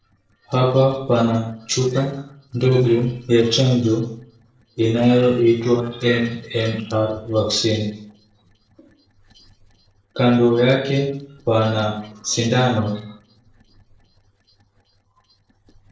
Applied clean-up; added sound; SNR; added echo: neural separator model SepFormer DNS4.